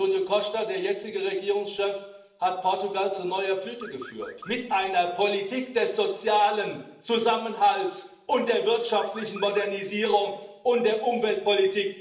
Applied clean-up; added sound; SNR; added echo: none; Car; 19 dB; reverberation time 0.8 s.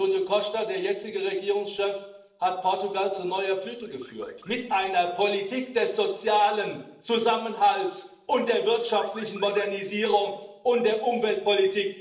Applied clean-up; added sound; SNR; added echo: neural separator model SepFormer DNS4.